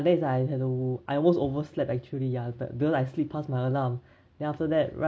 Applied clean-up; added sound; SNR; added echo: none; none; none; none.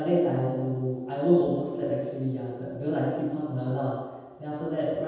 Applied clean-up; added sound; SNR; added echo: none; none; none; reverberation time 1.2 s.